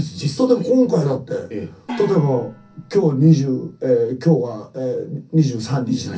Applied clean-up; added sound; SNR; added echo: none; Gong; 17 dB; reverberation time 0.3 s.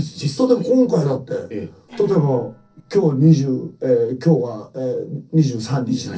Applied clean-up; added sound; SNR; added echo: neural separator model SepFormer DNS4.